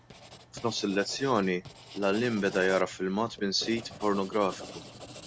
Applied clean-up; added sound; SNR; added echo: none; Writing; 15 dB; none.